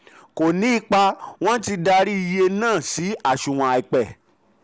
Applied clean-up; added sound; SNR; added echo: none; none; none; none.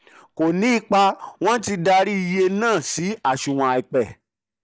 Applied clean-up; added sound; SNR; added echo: neural mask model DeepFilterNet 3.